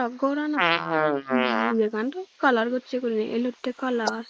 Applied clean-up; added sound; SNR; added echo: neural mask model Resemble Enhance denoiser.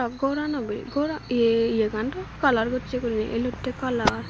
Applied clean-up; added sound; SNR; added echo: none; none; none; none.